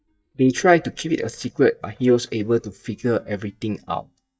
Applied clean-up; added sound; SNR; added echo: neural mask model DeepFilterNet 3.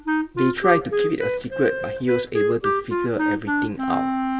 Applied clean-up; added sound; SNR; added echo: none; Wind instrument, woodwind instrument; -1 dB; reverberation time 2.3 s.